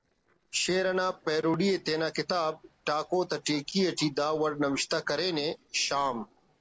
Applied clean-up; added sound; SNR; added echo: neural separator model SepFormer DNS4.